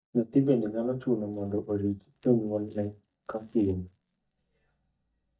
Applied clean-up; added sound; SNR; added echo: neural mask model DeepFilterNet 3.